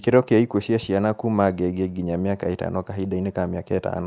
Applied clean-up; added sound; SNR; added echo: none; none; none; none.